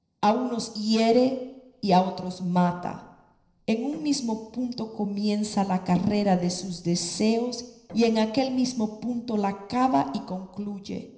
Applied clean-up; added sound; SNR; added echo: neural separator model SepFormer DNS4.